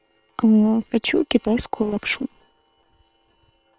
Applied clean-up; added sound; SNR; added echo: neural separator model SepFormer WHAM!.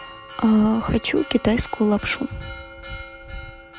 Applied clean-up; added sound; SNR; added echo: none; Church bell; 17 dB; none.